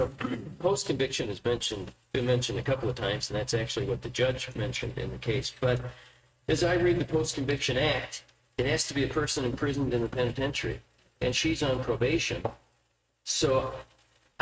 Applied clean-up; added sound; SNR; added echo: neural mask model RNNoise.